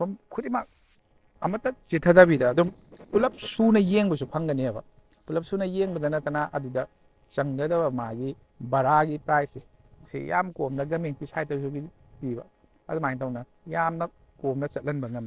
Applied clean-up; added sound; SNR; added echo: neural separator model SepFormer DNS4.